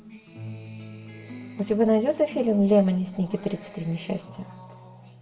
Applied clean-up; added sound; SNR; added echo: none; Acoustic guitar; 16 dB; reverberation time 0.9 s.